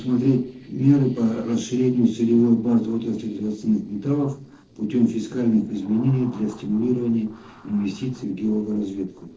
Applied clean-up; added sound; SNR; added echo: neural separator model SepFormer DNS4.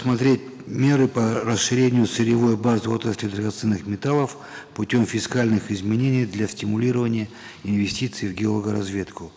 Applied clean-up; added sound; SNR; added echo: none; none; none; none.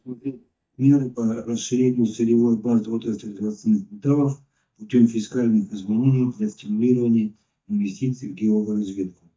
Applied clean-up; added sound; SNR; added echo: neural mask model DeepFilterNet 3.